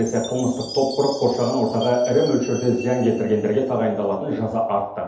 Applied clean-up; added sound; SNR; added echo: none; Chime; 18 dB; reverberation time 2.2 s.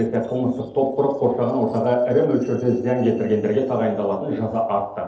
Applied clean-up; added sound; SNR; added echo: neural separator model SepFormer DNS4.